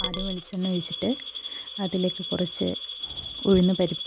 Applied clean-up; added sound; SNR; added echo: none; Coin (dropping) / Glass; 7 dB; none.